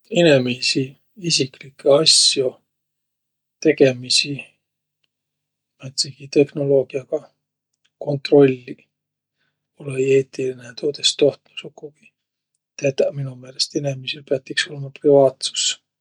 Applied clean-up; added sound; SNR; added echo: none; none; none; none.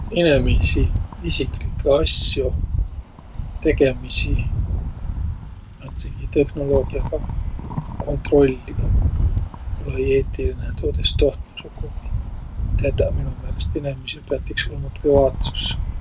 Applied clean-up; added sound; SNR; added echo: none; Rattle; 1 dB; none.